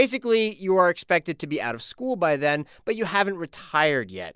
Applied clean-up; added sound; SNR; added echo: none; none; none; none.